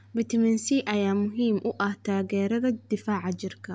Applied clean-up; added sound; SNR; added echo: none; none; none; none.